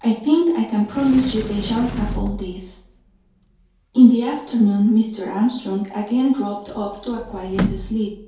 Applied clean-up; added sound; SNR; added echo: none; Sliding door; 12 dB; reverberation time 2.4 s.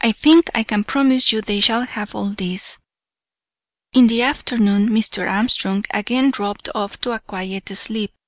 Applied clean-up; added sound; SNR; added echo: none; none; none; none.